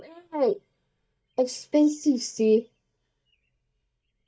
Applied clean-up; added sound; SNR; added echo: neural mask model DeepFilterNet 3.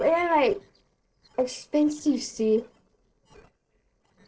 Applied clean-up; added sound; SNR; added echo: neural separator model SepFormer DNS4.